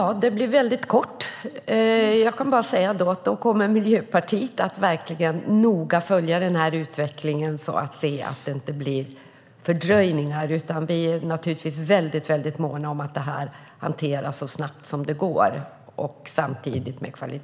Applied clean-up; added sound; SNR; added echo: none; none; none; none.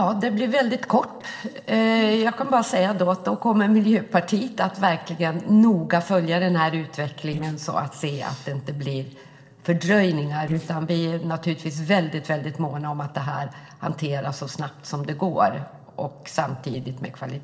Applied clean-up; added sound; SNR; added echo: neural separator model SepFormer DNS4.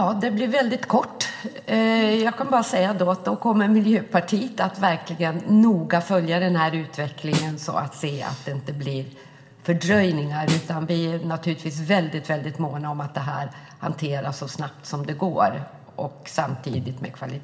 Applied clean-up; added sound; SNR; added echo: none; Snare drum; 8 dB; reverberation time 2.0 s.